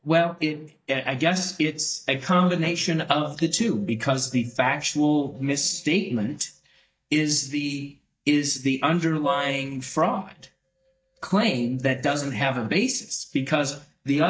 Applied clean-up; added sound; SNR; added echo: neural mask model DeepFilterNet 3.